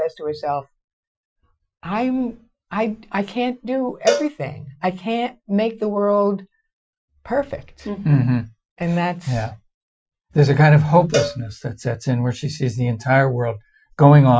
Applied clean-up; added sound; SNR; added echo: classical method Wiener filter.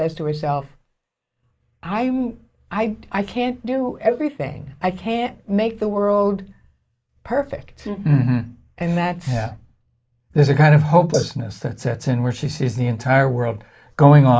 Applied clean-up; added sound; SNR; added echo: neural mask model Resemble Enhance denoiser.